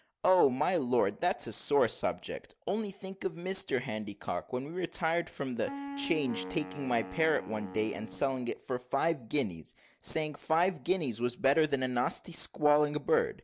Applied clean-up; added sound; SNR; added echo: none; Wind instrument, woodwind instrument; 12 dB; none.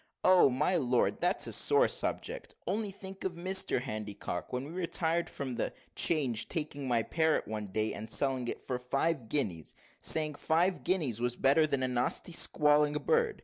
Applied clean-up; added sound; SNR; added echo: none; none; none; none.